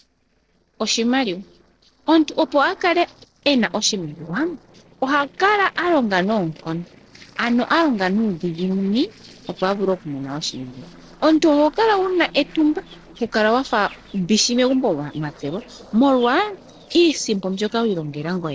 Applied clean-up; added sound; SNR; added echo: neural separator model SepFormer DNS4.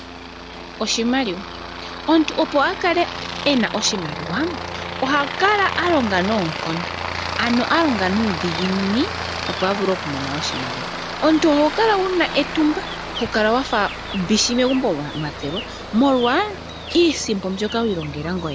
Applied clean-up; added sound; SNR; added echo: none; Aircraft; 8 dB; none.